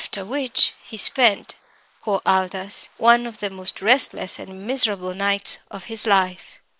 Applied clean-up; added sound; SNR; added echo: neural mask model Resemble Enhance denoiser.